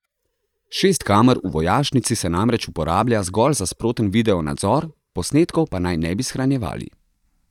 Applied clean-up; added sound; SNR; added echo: neural mask model DeepFilterNet 3.